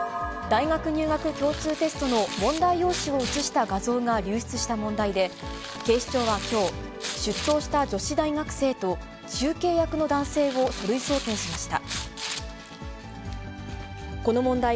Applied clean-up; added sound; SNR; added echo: none; Tearing; 12 dB; none.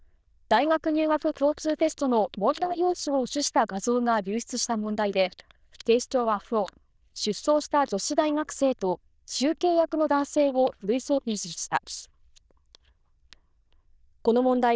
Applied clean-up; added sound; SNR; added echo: neural diffusion model UNIVERSE++.